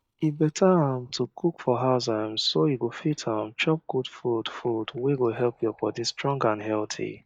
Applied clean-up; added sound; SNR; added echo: neural mask model DeepFilterNet 3.